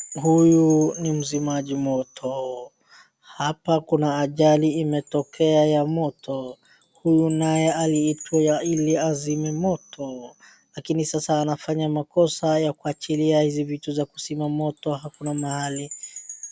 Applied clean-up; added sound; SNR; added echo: none; Wind chime; 20 dB; none.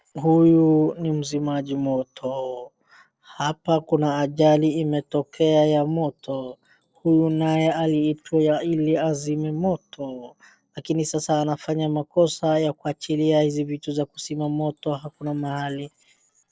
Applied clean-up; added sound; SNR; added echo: neural separator model SepFormer DNS4.